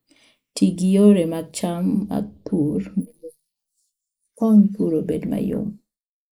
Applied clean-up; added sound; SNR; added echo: neural mask model Resemble Enhance denoiser.